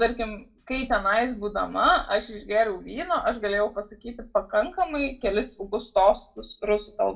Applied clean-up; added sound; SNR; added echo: none; none; none; reverberation time 0.2 s.